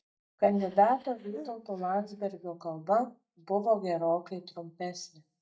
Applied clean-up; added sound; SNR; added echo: neural mask model DeepFilterNet 3.